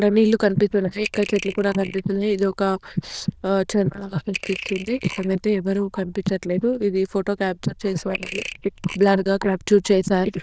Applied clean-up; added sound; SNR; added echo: neural diffusion model UNIVERSE++.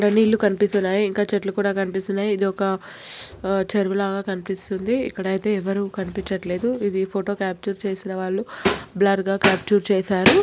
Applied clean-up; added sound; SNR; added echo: none; none; none; none.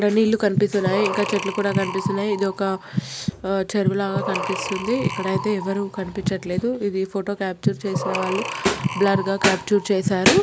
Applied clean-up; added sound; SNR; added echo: none; Breathing; 5 dB; none.